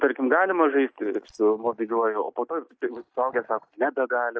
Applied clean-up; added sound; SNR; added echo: neural mask model DeepFilterNet 3.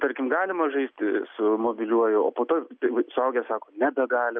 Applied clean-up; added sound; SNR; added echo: none; none; none; none.